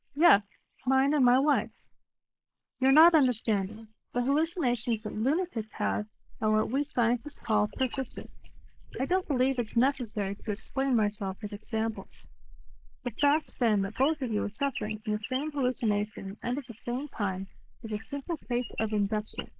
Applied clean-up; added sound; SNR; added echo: neural mask model Resemble Enhance denoiser.